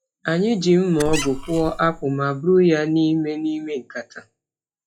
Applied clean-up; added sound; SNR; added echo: classical method log-MMSE.